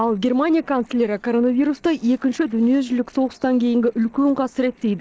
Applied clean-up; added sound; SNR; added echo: neural separator model SepFormer DNS4.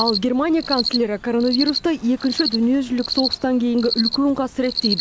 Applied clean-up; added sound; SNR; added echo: none; Cricket; 7 dB; none.